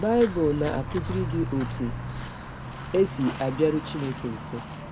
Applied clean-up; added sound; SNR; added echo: none; Walk, footsteps + Walk, footsteps; 7 dB; none.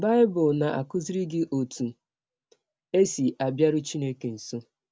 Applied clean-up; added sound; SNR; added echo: none; none; none; none.